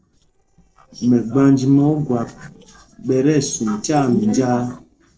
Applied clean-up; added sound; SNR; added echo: neural separator model SepFormer DNS4.